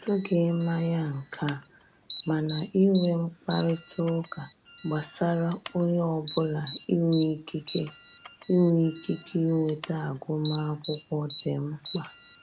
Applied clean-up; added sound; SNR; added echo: none; Alarm; 17 dB; none.